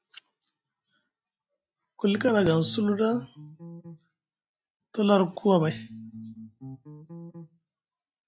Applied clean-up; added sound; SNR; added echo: classical method log-MMSE.